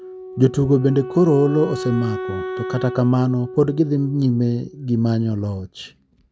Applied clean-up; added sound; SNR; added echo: none; Wind instrument, woodwind instrument; 12 dB; none.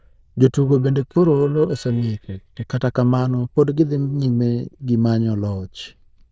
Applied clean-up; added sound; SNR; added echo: neural diffusion model UNIVERSE++.